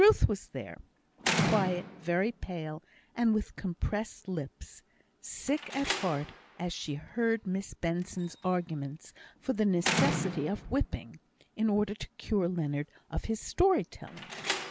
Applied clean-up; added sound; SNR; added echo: none; Slam; 7 dB; none.